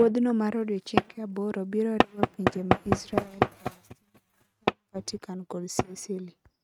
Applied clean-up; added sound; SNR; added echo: neural mask model RNNoise.